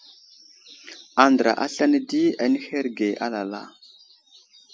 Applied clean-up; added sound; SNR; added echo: none; none; none; none.